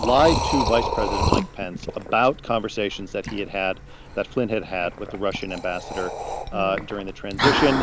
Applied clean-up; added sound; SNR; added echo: none; Liquid; 3 dB; none.